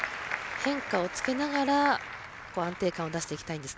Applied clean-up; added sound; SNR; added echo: none; none; none; none.